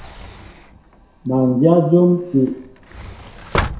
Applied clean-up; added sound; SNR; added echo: none; Sliding door; 11 dB; reverberation time 0.6 s.